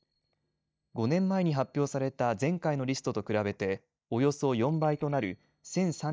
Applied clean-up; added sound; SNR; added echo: neural mask model DeepFilterNet 3.